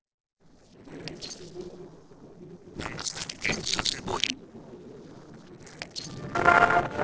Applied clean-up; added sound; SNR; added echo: neural separator model SepFormer DNS4.